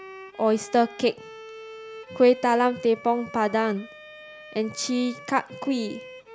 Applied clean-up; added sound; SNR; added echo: none; Bowed string instrument; 17 dB; none.